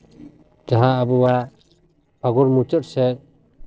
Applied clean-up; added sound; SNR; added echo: neural separator model SepFormer DNS4.